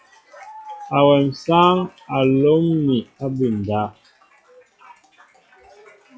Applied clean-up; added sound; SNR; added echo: classical method log-MMSE.